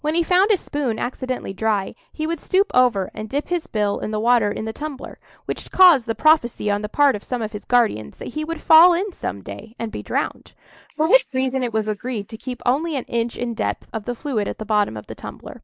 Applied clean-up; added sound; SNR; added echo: neural mask model Resemble Enhance denoiser.